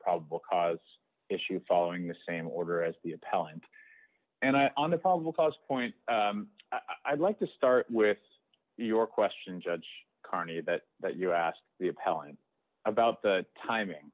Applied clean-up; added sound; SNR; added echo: none; none; none; none.